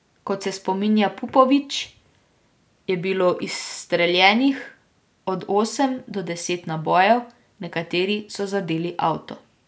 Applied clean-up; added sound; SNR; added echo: none; none; none; none.